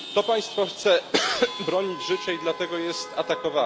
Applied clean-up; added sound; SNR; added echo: none; Chatter / Traffic noise, roadway noise / Vehicle horn, car horn, honking / Engine; 12 dB; none.